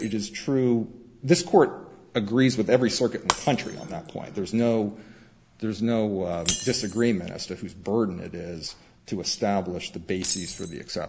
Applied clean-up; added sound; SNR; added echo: none; Shatter; 13 dB; none.